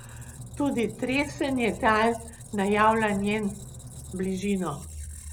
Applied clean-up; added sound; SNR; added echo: none; Squeak; 14 dB; none.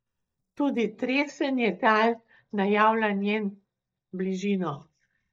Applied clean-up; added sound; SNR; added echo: neural mask model DeepFilterNet 3.